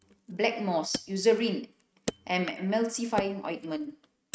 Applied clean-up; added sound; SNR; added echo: neural mask model RNNoise.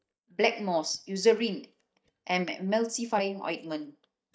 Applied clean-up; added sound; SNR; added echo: neural mask model DeepFilterNet 3.